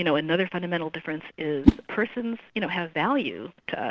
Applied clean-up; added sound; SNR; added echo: none; Whoosh, swoosh, swish; 0 dB; none.